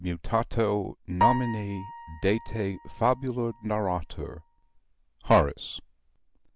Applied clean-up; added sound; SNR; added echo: none; Piano; 6 dB; none.